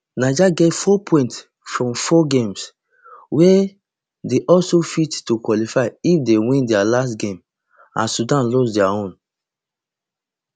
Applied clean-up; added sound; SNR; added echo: none; none; none; none.